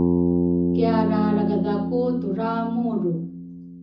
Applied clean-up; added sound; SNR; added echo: none; Bass guitar; -2 dB; reverberation time 0.6 s.